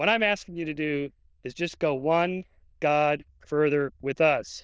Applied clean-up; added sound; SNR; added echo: neural diffusion model UNIVERSE++.